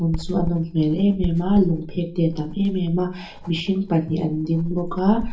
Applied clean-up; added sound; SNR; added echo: none; Writing; 10 dB; reverberation time 0.3 s.